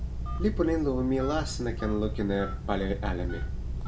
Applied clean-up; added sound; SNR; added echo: none; Telephone; 2 dB; reverberation time 0.5 s.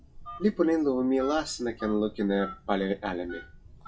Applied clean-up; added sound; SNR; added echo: classical method WPE with log-MMSE.